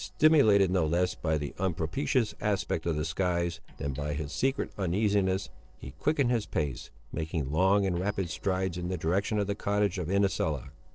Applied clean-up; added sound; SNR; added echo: neural separator model SepFormer DNS4.